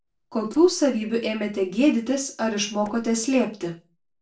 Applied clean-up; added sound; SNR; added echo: neural separator model SepFormer DNS4.